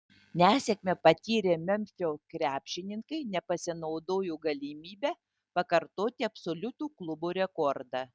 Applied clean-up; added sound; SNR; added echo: none; none; none; none.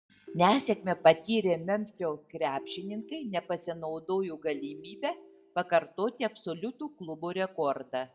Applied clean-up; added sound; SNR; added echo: none; Ringtone; 19 dB; reverberation time 0.3 s.